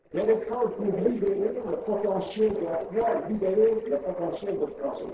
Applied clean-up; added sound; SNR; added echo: neural separator model SepFormer DNS4.